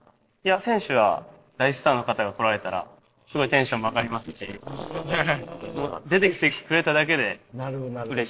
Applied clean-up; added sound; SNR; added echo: neural separator model SepFormer DNS4.